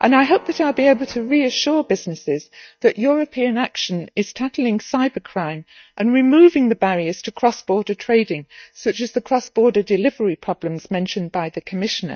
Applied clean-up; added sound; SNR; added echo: neural mask model DeepFilterNet 3.